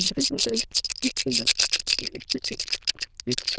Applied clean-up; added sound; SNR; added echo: neural diffusion model UNIVERSE++.